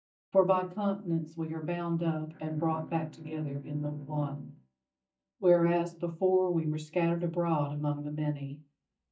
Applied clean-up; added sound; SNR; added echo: neural mask model DeepFilterNet 3.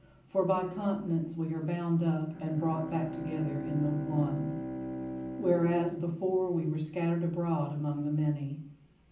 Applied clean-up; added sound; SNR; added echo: none; Bowed string instrument; 10 dB; reverberation time 0.6 s.